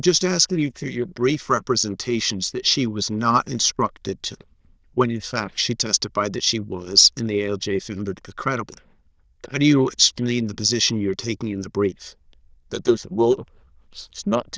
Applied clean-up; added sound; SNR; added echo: neural diffusion model UNIVERSE++.